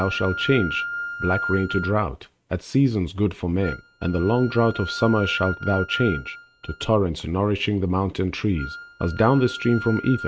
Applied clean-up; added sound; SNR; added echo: neural mask model RNNoise.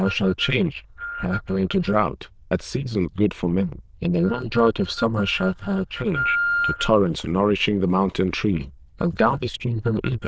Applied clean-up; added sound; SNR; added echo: neural diffusion model UNIVERSE++.